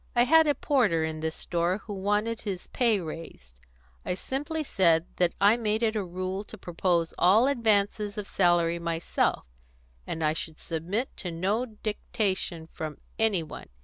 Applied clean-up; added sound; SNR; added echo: none; none; none; none.